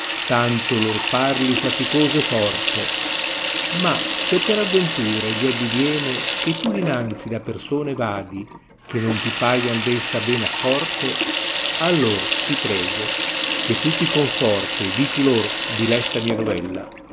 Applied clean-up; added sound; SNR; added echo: none; Sink (filling or washing) / Water tap, faucet; -1 dB; none.